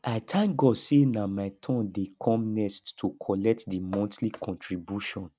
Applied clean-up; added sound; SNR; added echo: none; none; none; none.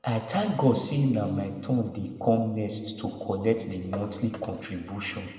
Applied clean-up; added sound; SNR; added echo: none; none; none; reverberation time 1.7 s.